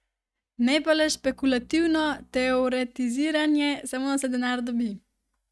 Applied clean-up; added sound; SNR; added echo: neural mask model RNNoise.